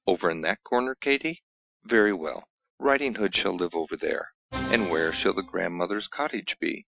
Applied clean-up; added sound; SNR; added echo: classical method Wiener filter.